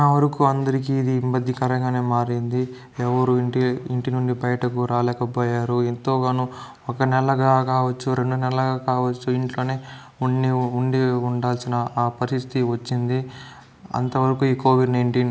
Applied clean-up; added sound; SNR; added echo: none; none; none; none.